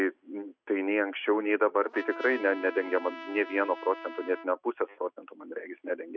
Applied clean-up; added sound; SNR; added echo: neural mask model RNNoise.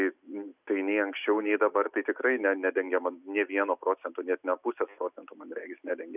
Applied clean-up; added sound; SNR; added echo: none; none; none; none.